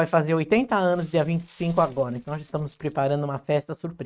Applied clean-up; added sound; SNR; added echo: neural mask model RNNoise.